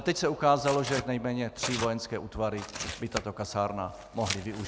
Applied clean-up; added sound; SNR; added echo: none; Tearing; 10 dB; none.